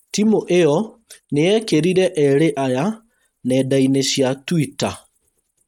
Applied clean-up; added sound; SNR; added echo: neural mask model RNNoise.